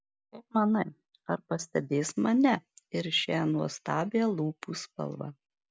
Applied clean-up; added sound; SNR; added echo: none; none; none; none.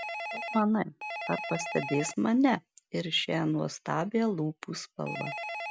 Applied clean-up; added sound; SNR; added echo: none; Telephone; 10 dB; none.